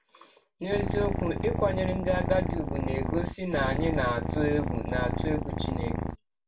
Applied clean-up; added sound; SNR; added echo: none; Purr; -1 dB; reverberation time 0.1 s.